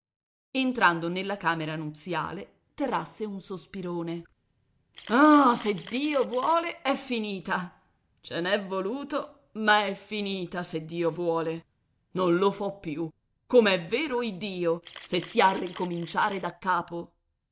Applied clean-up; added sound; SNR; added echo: neural mask model DeepFilterNet 3.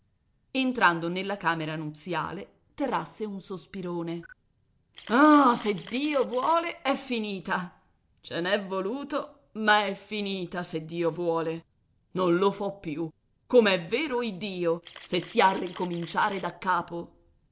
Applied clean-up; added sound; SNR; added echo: neural separator model SepFormer DNS4.